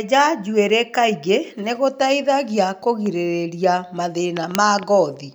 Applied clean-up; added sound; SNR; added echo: none; none; none; none.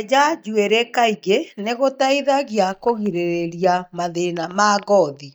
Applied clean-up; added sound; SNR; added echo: neural mask model DeepFilterNet 3.